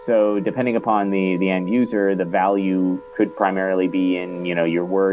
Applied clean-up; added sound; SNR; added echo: none; Wind instrument, woodwind instrument; 19 dB; none.